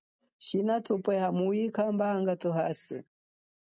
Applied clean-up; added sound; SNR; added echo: none; none; none; none.